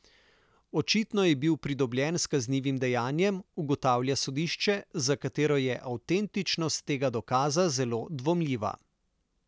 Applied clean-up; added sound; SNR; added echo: none; none; none; none.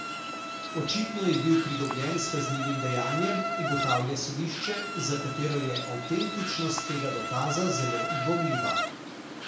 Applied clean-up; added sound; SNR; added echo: none; Insect; 3 dB; reverberation time 0.5 s.